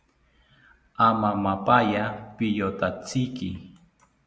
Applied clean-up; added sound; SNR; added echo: none; none; none; none.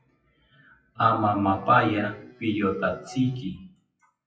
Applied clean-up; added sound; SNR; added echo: classical method WPE with log-MMSE.